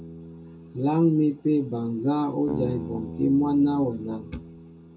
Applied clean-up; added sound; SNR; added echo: none; Bass guitar; 13 dB; reverberation time 0.2 s.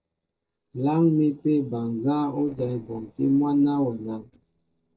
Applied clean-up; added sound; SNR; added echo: neural separator model SepFormer DNS4.